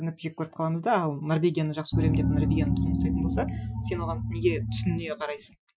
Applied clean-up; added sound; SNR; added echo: classical method Wiener filter.